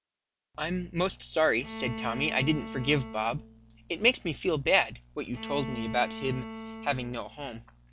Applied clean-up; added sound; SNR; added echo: none; Bowed string instrument; 11 dB; none.